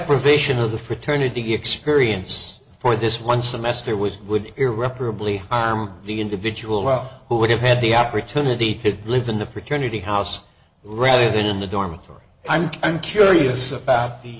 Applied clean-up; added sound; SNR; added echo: none; none; none; none.